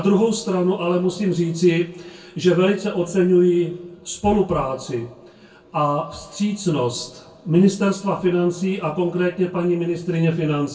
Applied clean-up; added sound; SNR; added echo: none; none; none; reverberation time 0.2 s.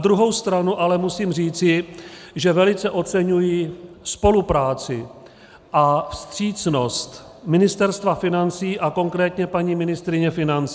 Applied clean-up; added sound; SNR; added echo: none; none; none; none.